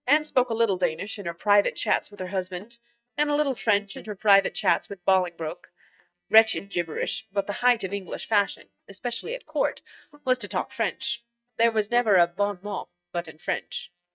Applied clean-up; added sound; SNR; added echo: neural mask model DeepFilterNet 3.